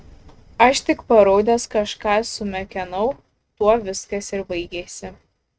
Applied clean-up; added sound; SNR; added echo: neural mask model RNNoise.